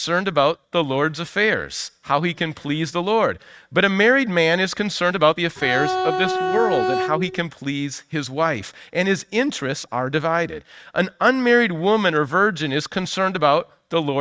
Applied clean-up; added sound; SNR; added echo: neural mask model RNNoise.